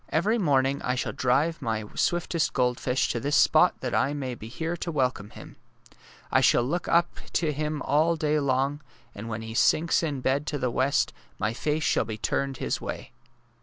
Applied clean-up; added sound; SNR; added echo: none; none; none; none.